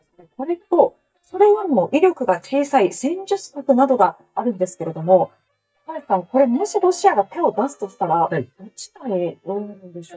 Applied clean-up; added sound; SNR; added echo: neural mask model DeepFilterNet 3.